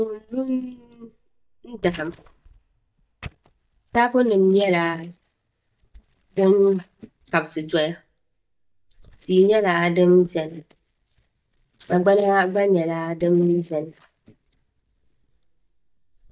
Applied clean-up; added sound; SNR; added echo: neural mask model DeepFilterNet 3.